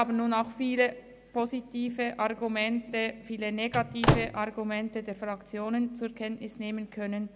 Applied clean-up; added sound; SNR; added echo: none; Slam / Microwave oven; -4 dB; none.